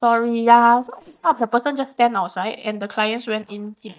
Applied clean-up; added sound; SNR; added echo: neural mask model DeepFilterNet 3.